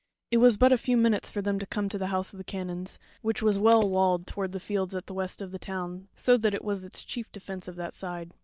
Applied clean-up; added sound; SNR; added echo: neural mask model DeepFilterNet 3.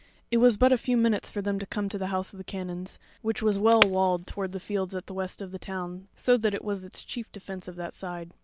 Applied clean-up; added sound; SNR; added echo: none; Wood; 5 dB; none.